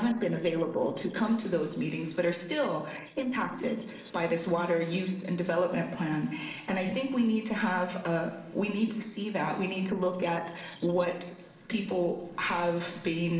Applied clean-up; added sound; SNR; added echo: neural separator model SepFormer DNS4.